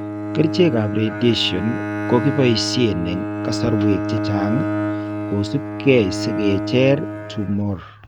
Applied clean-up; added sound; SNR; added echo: none; Bowed string instrument; 4 dB; none.